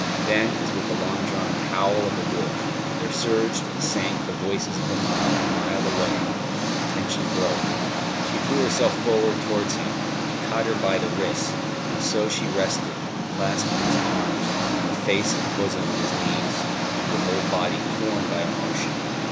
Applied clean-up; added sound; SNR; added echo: none; Engine; -3 dB; none.